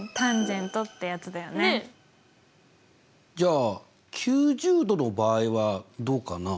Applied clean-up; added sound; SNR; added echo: none; Brass instrument; 17 dB; none.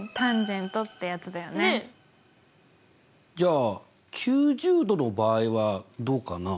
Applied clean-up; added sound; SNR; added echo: none; none; none; none.